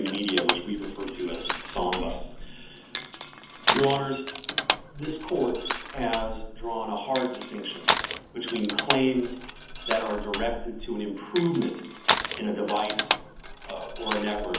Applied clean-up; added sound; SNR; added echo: none; Crushing; 2 dB; reverberation time 0.8 s.